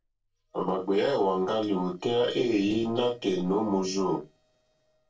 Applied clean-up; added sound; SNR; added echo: neural separator model SepFormer DNS4.